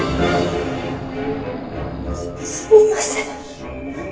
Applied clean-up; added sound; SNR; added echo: none; Wild animals; 15 dB; reverberation time 0.2 s.